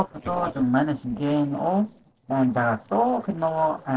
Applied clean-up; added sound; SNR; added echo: neural separator model SepFormer DNS4.